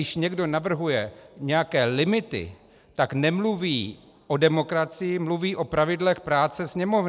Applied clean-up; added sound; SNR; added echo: none; none; none; none.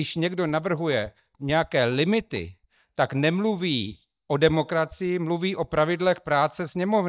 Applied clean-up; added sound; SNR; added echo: neural mask model DeepFilterNet 3.